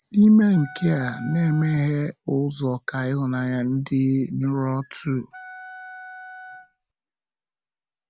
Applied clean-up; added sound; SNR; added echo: none; Wind instrument, woodwind instrument; 18 dB; none.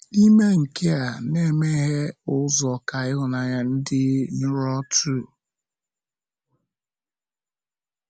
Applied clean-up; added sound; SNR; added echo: none; none; none; none.